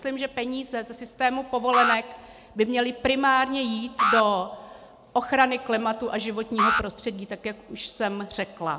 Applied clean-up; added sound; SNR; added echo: none; Alarm; 3 dB; none.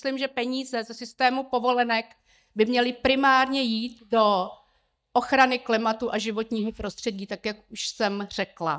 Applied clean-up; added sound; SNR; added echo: neural mask model DeepFilterNet 3.